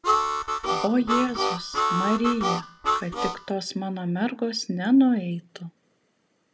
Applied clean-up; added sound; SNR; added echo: none; Harmonica; 0 dB; none.